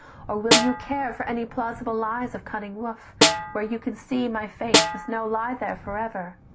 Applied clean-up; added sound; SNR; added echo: none; Snare drum; -3 dB; none.